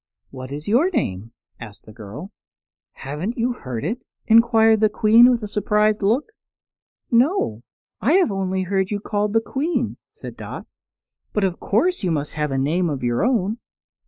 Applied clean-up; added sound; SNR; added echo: neural mask model Resemble Enhance denoiser.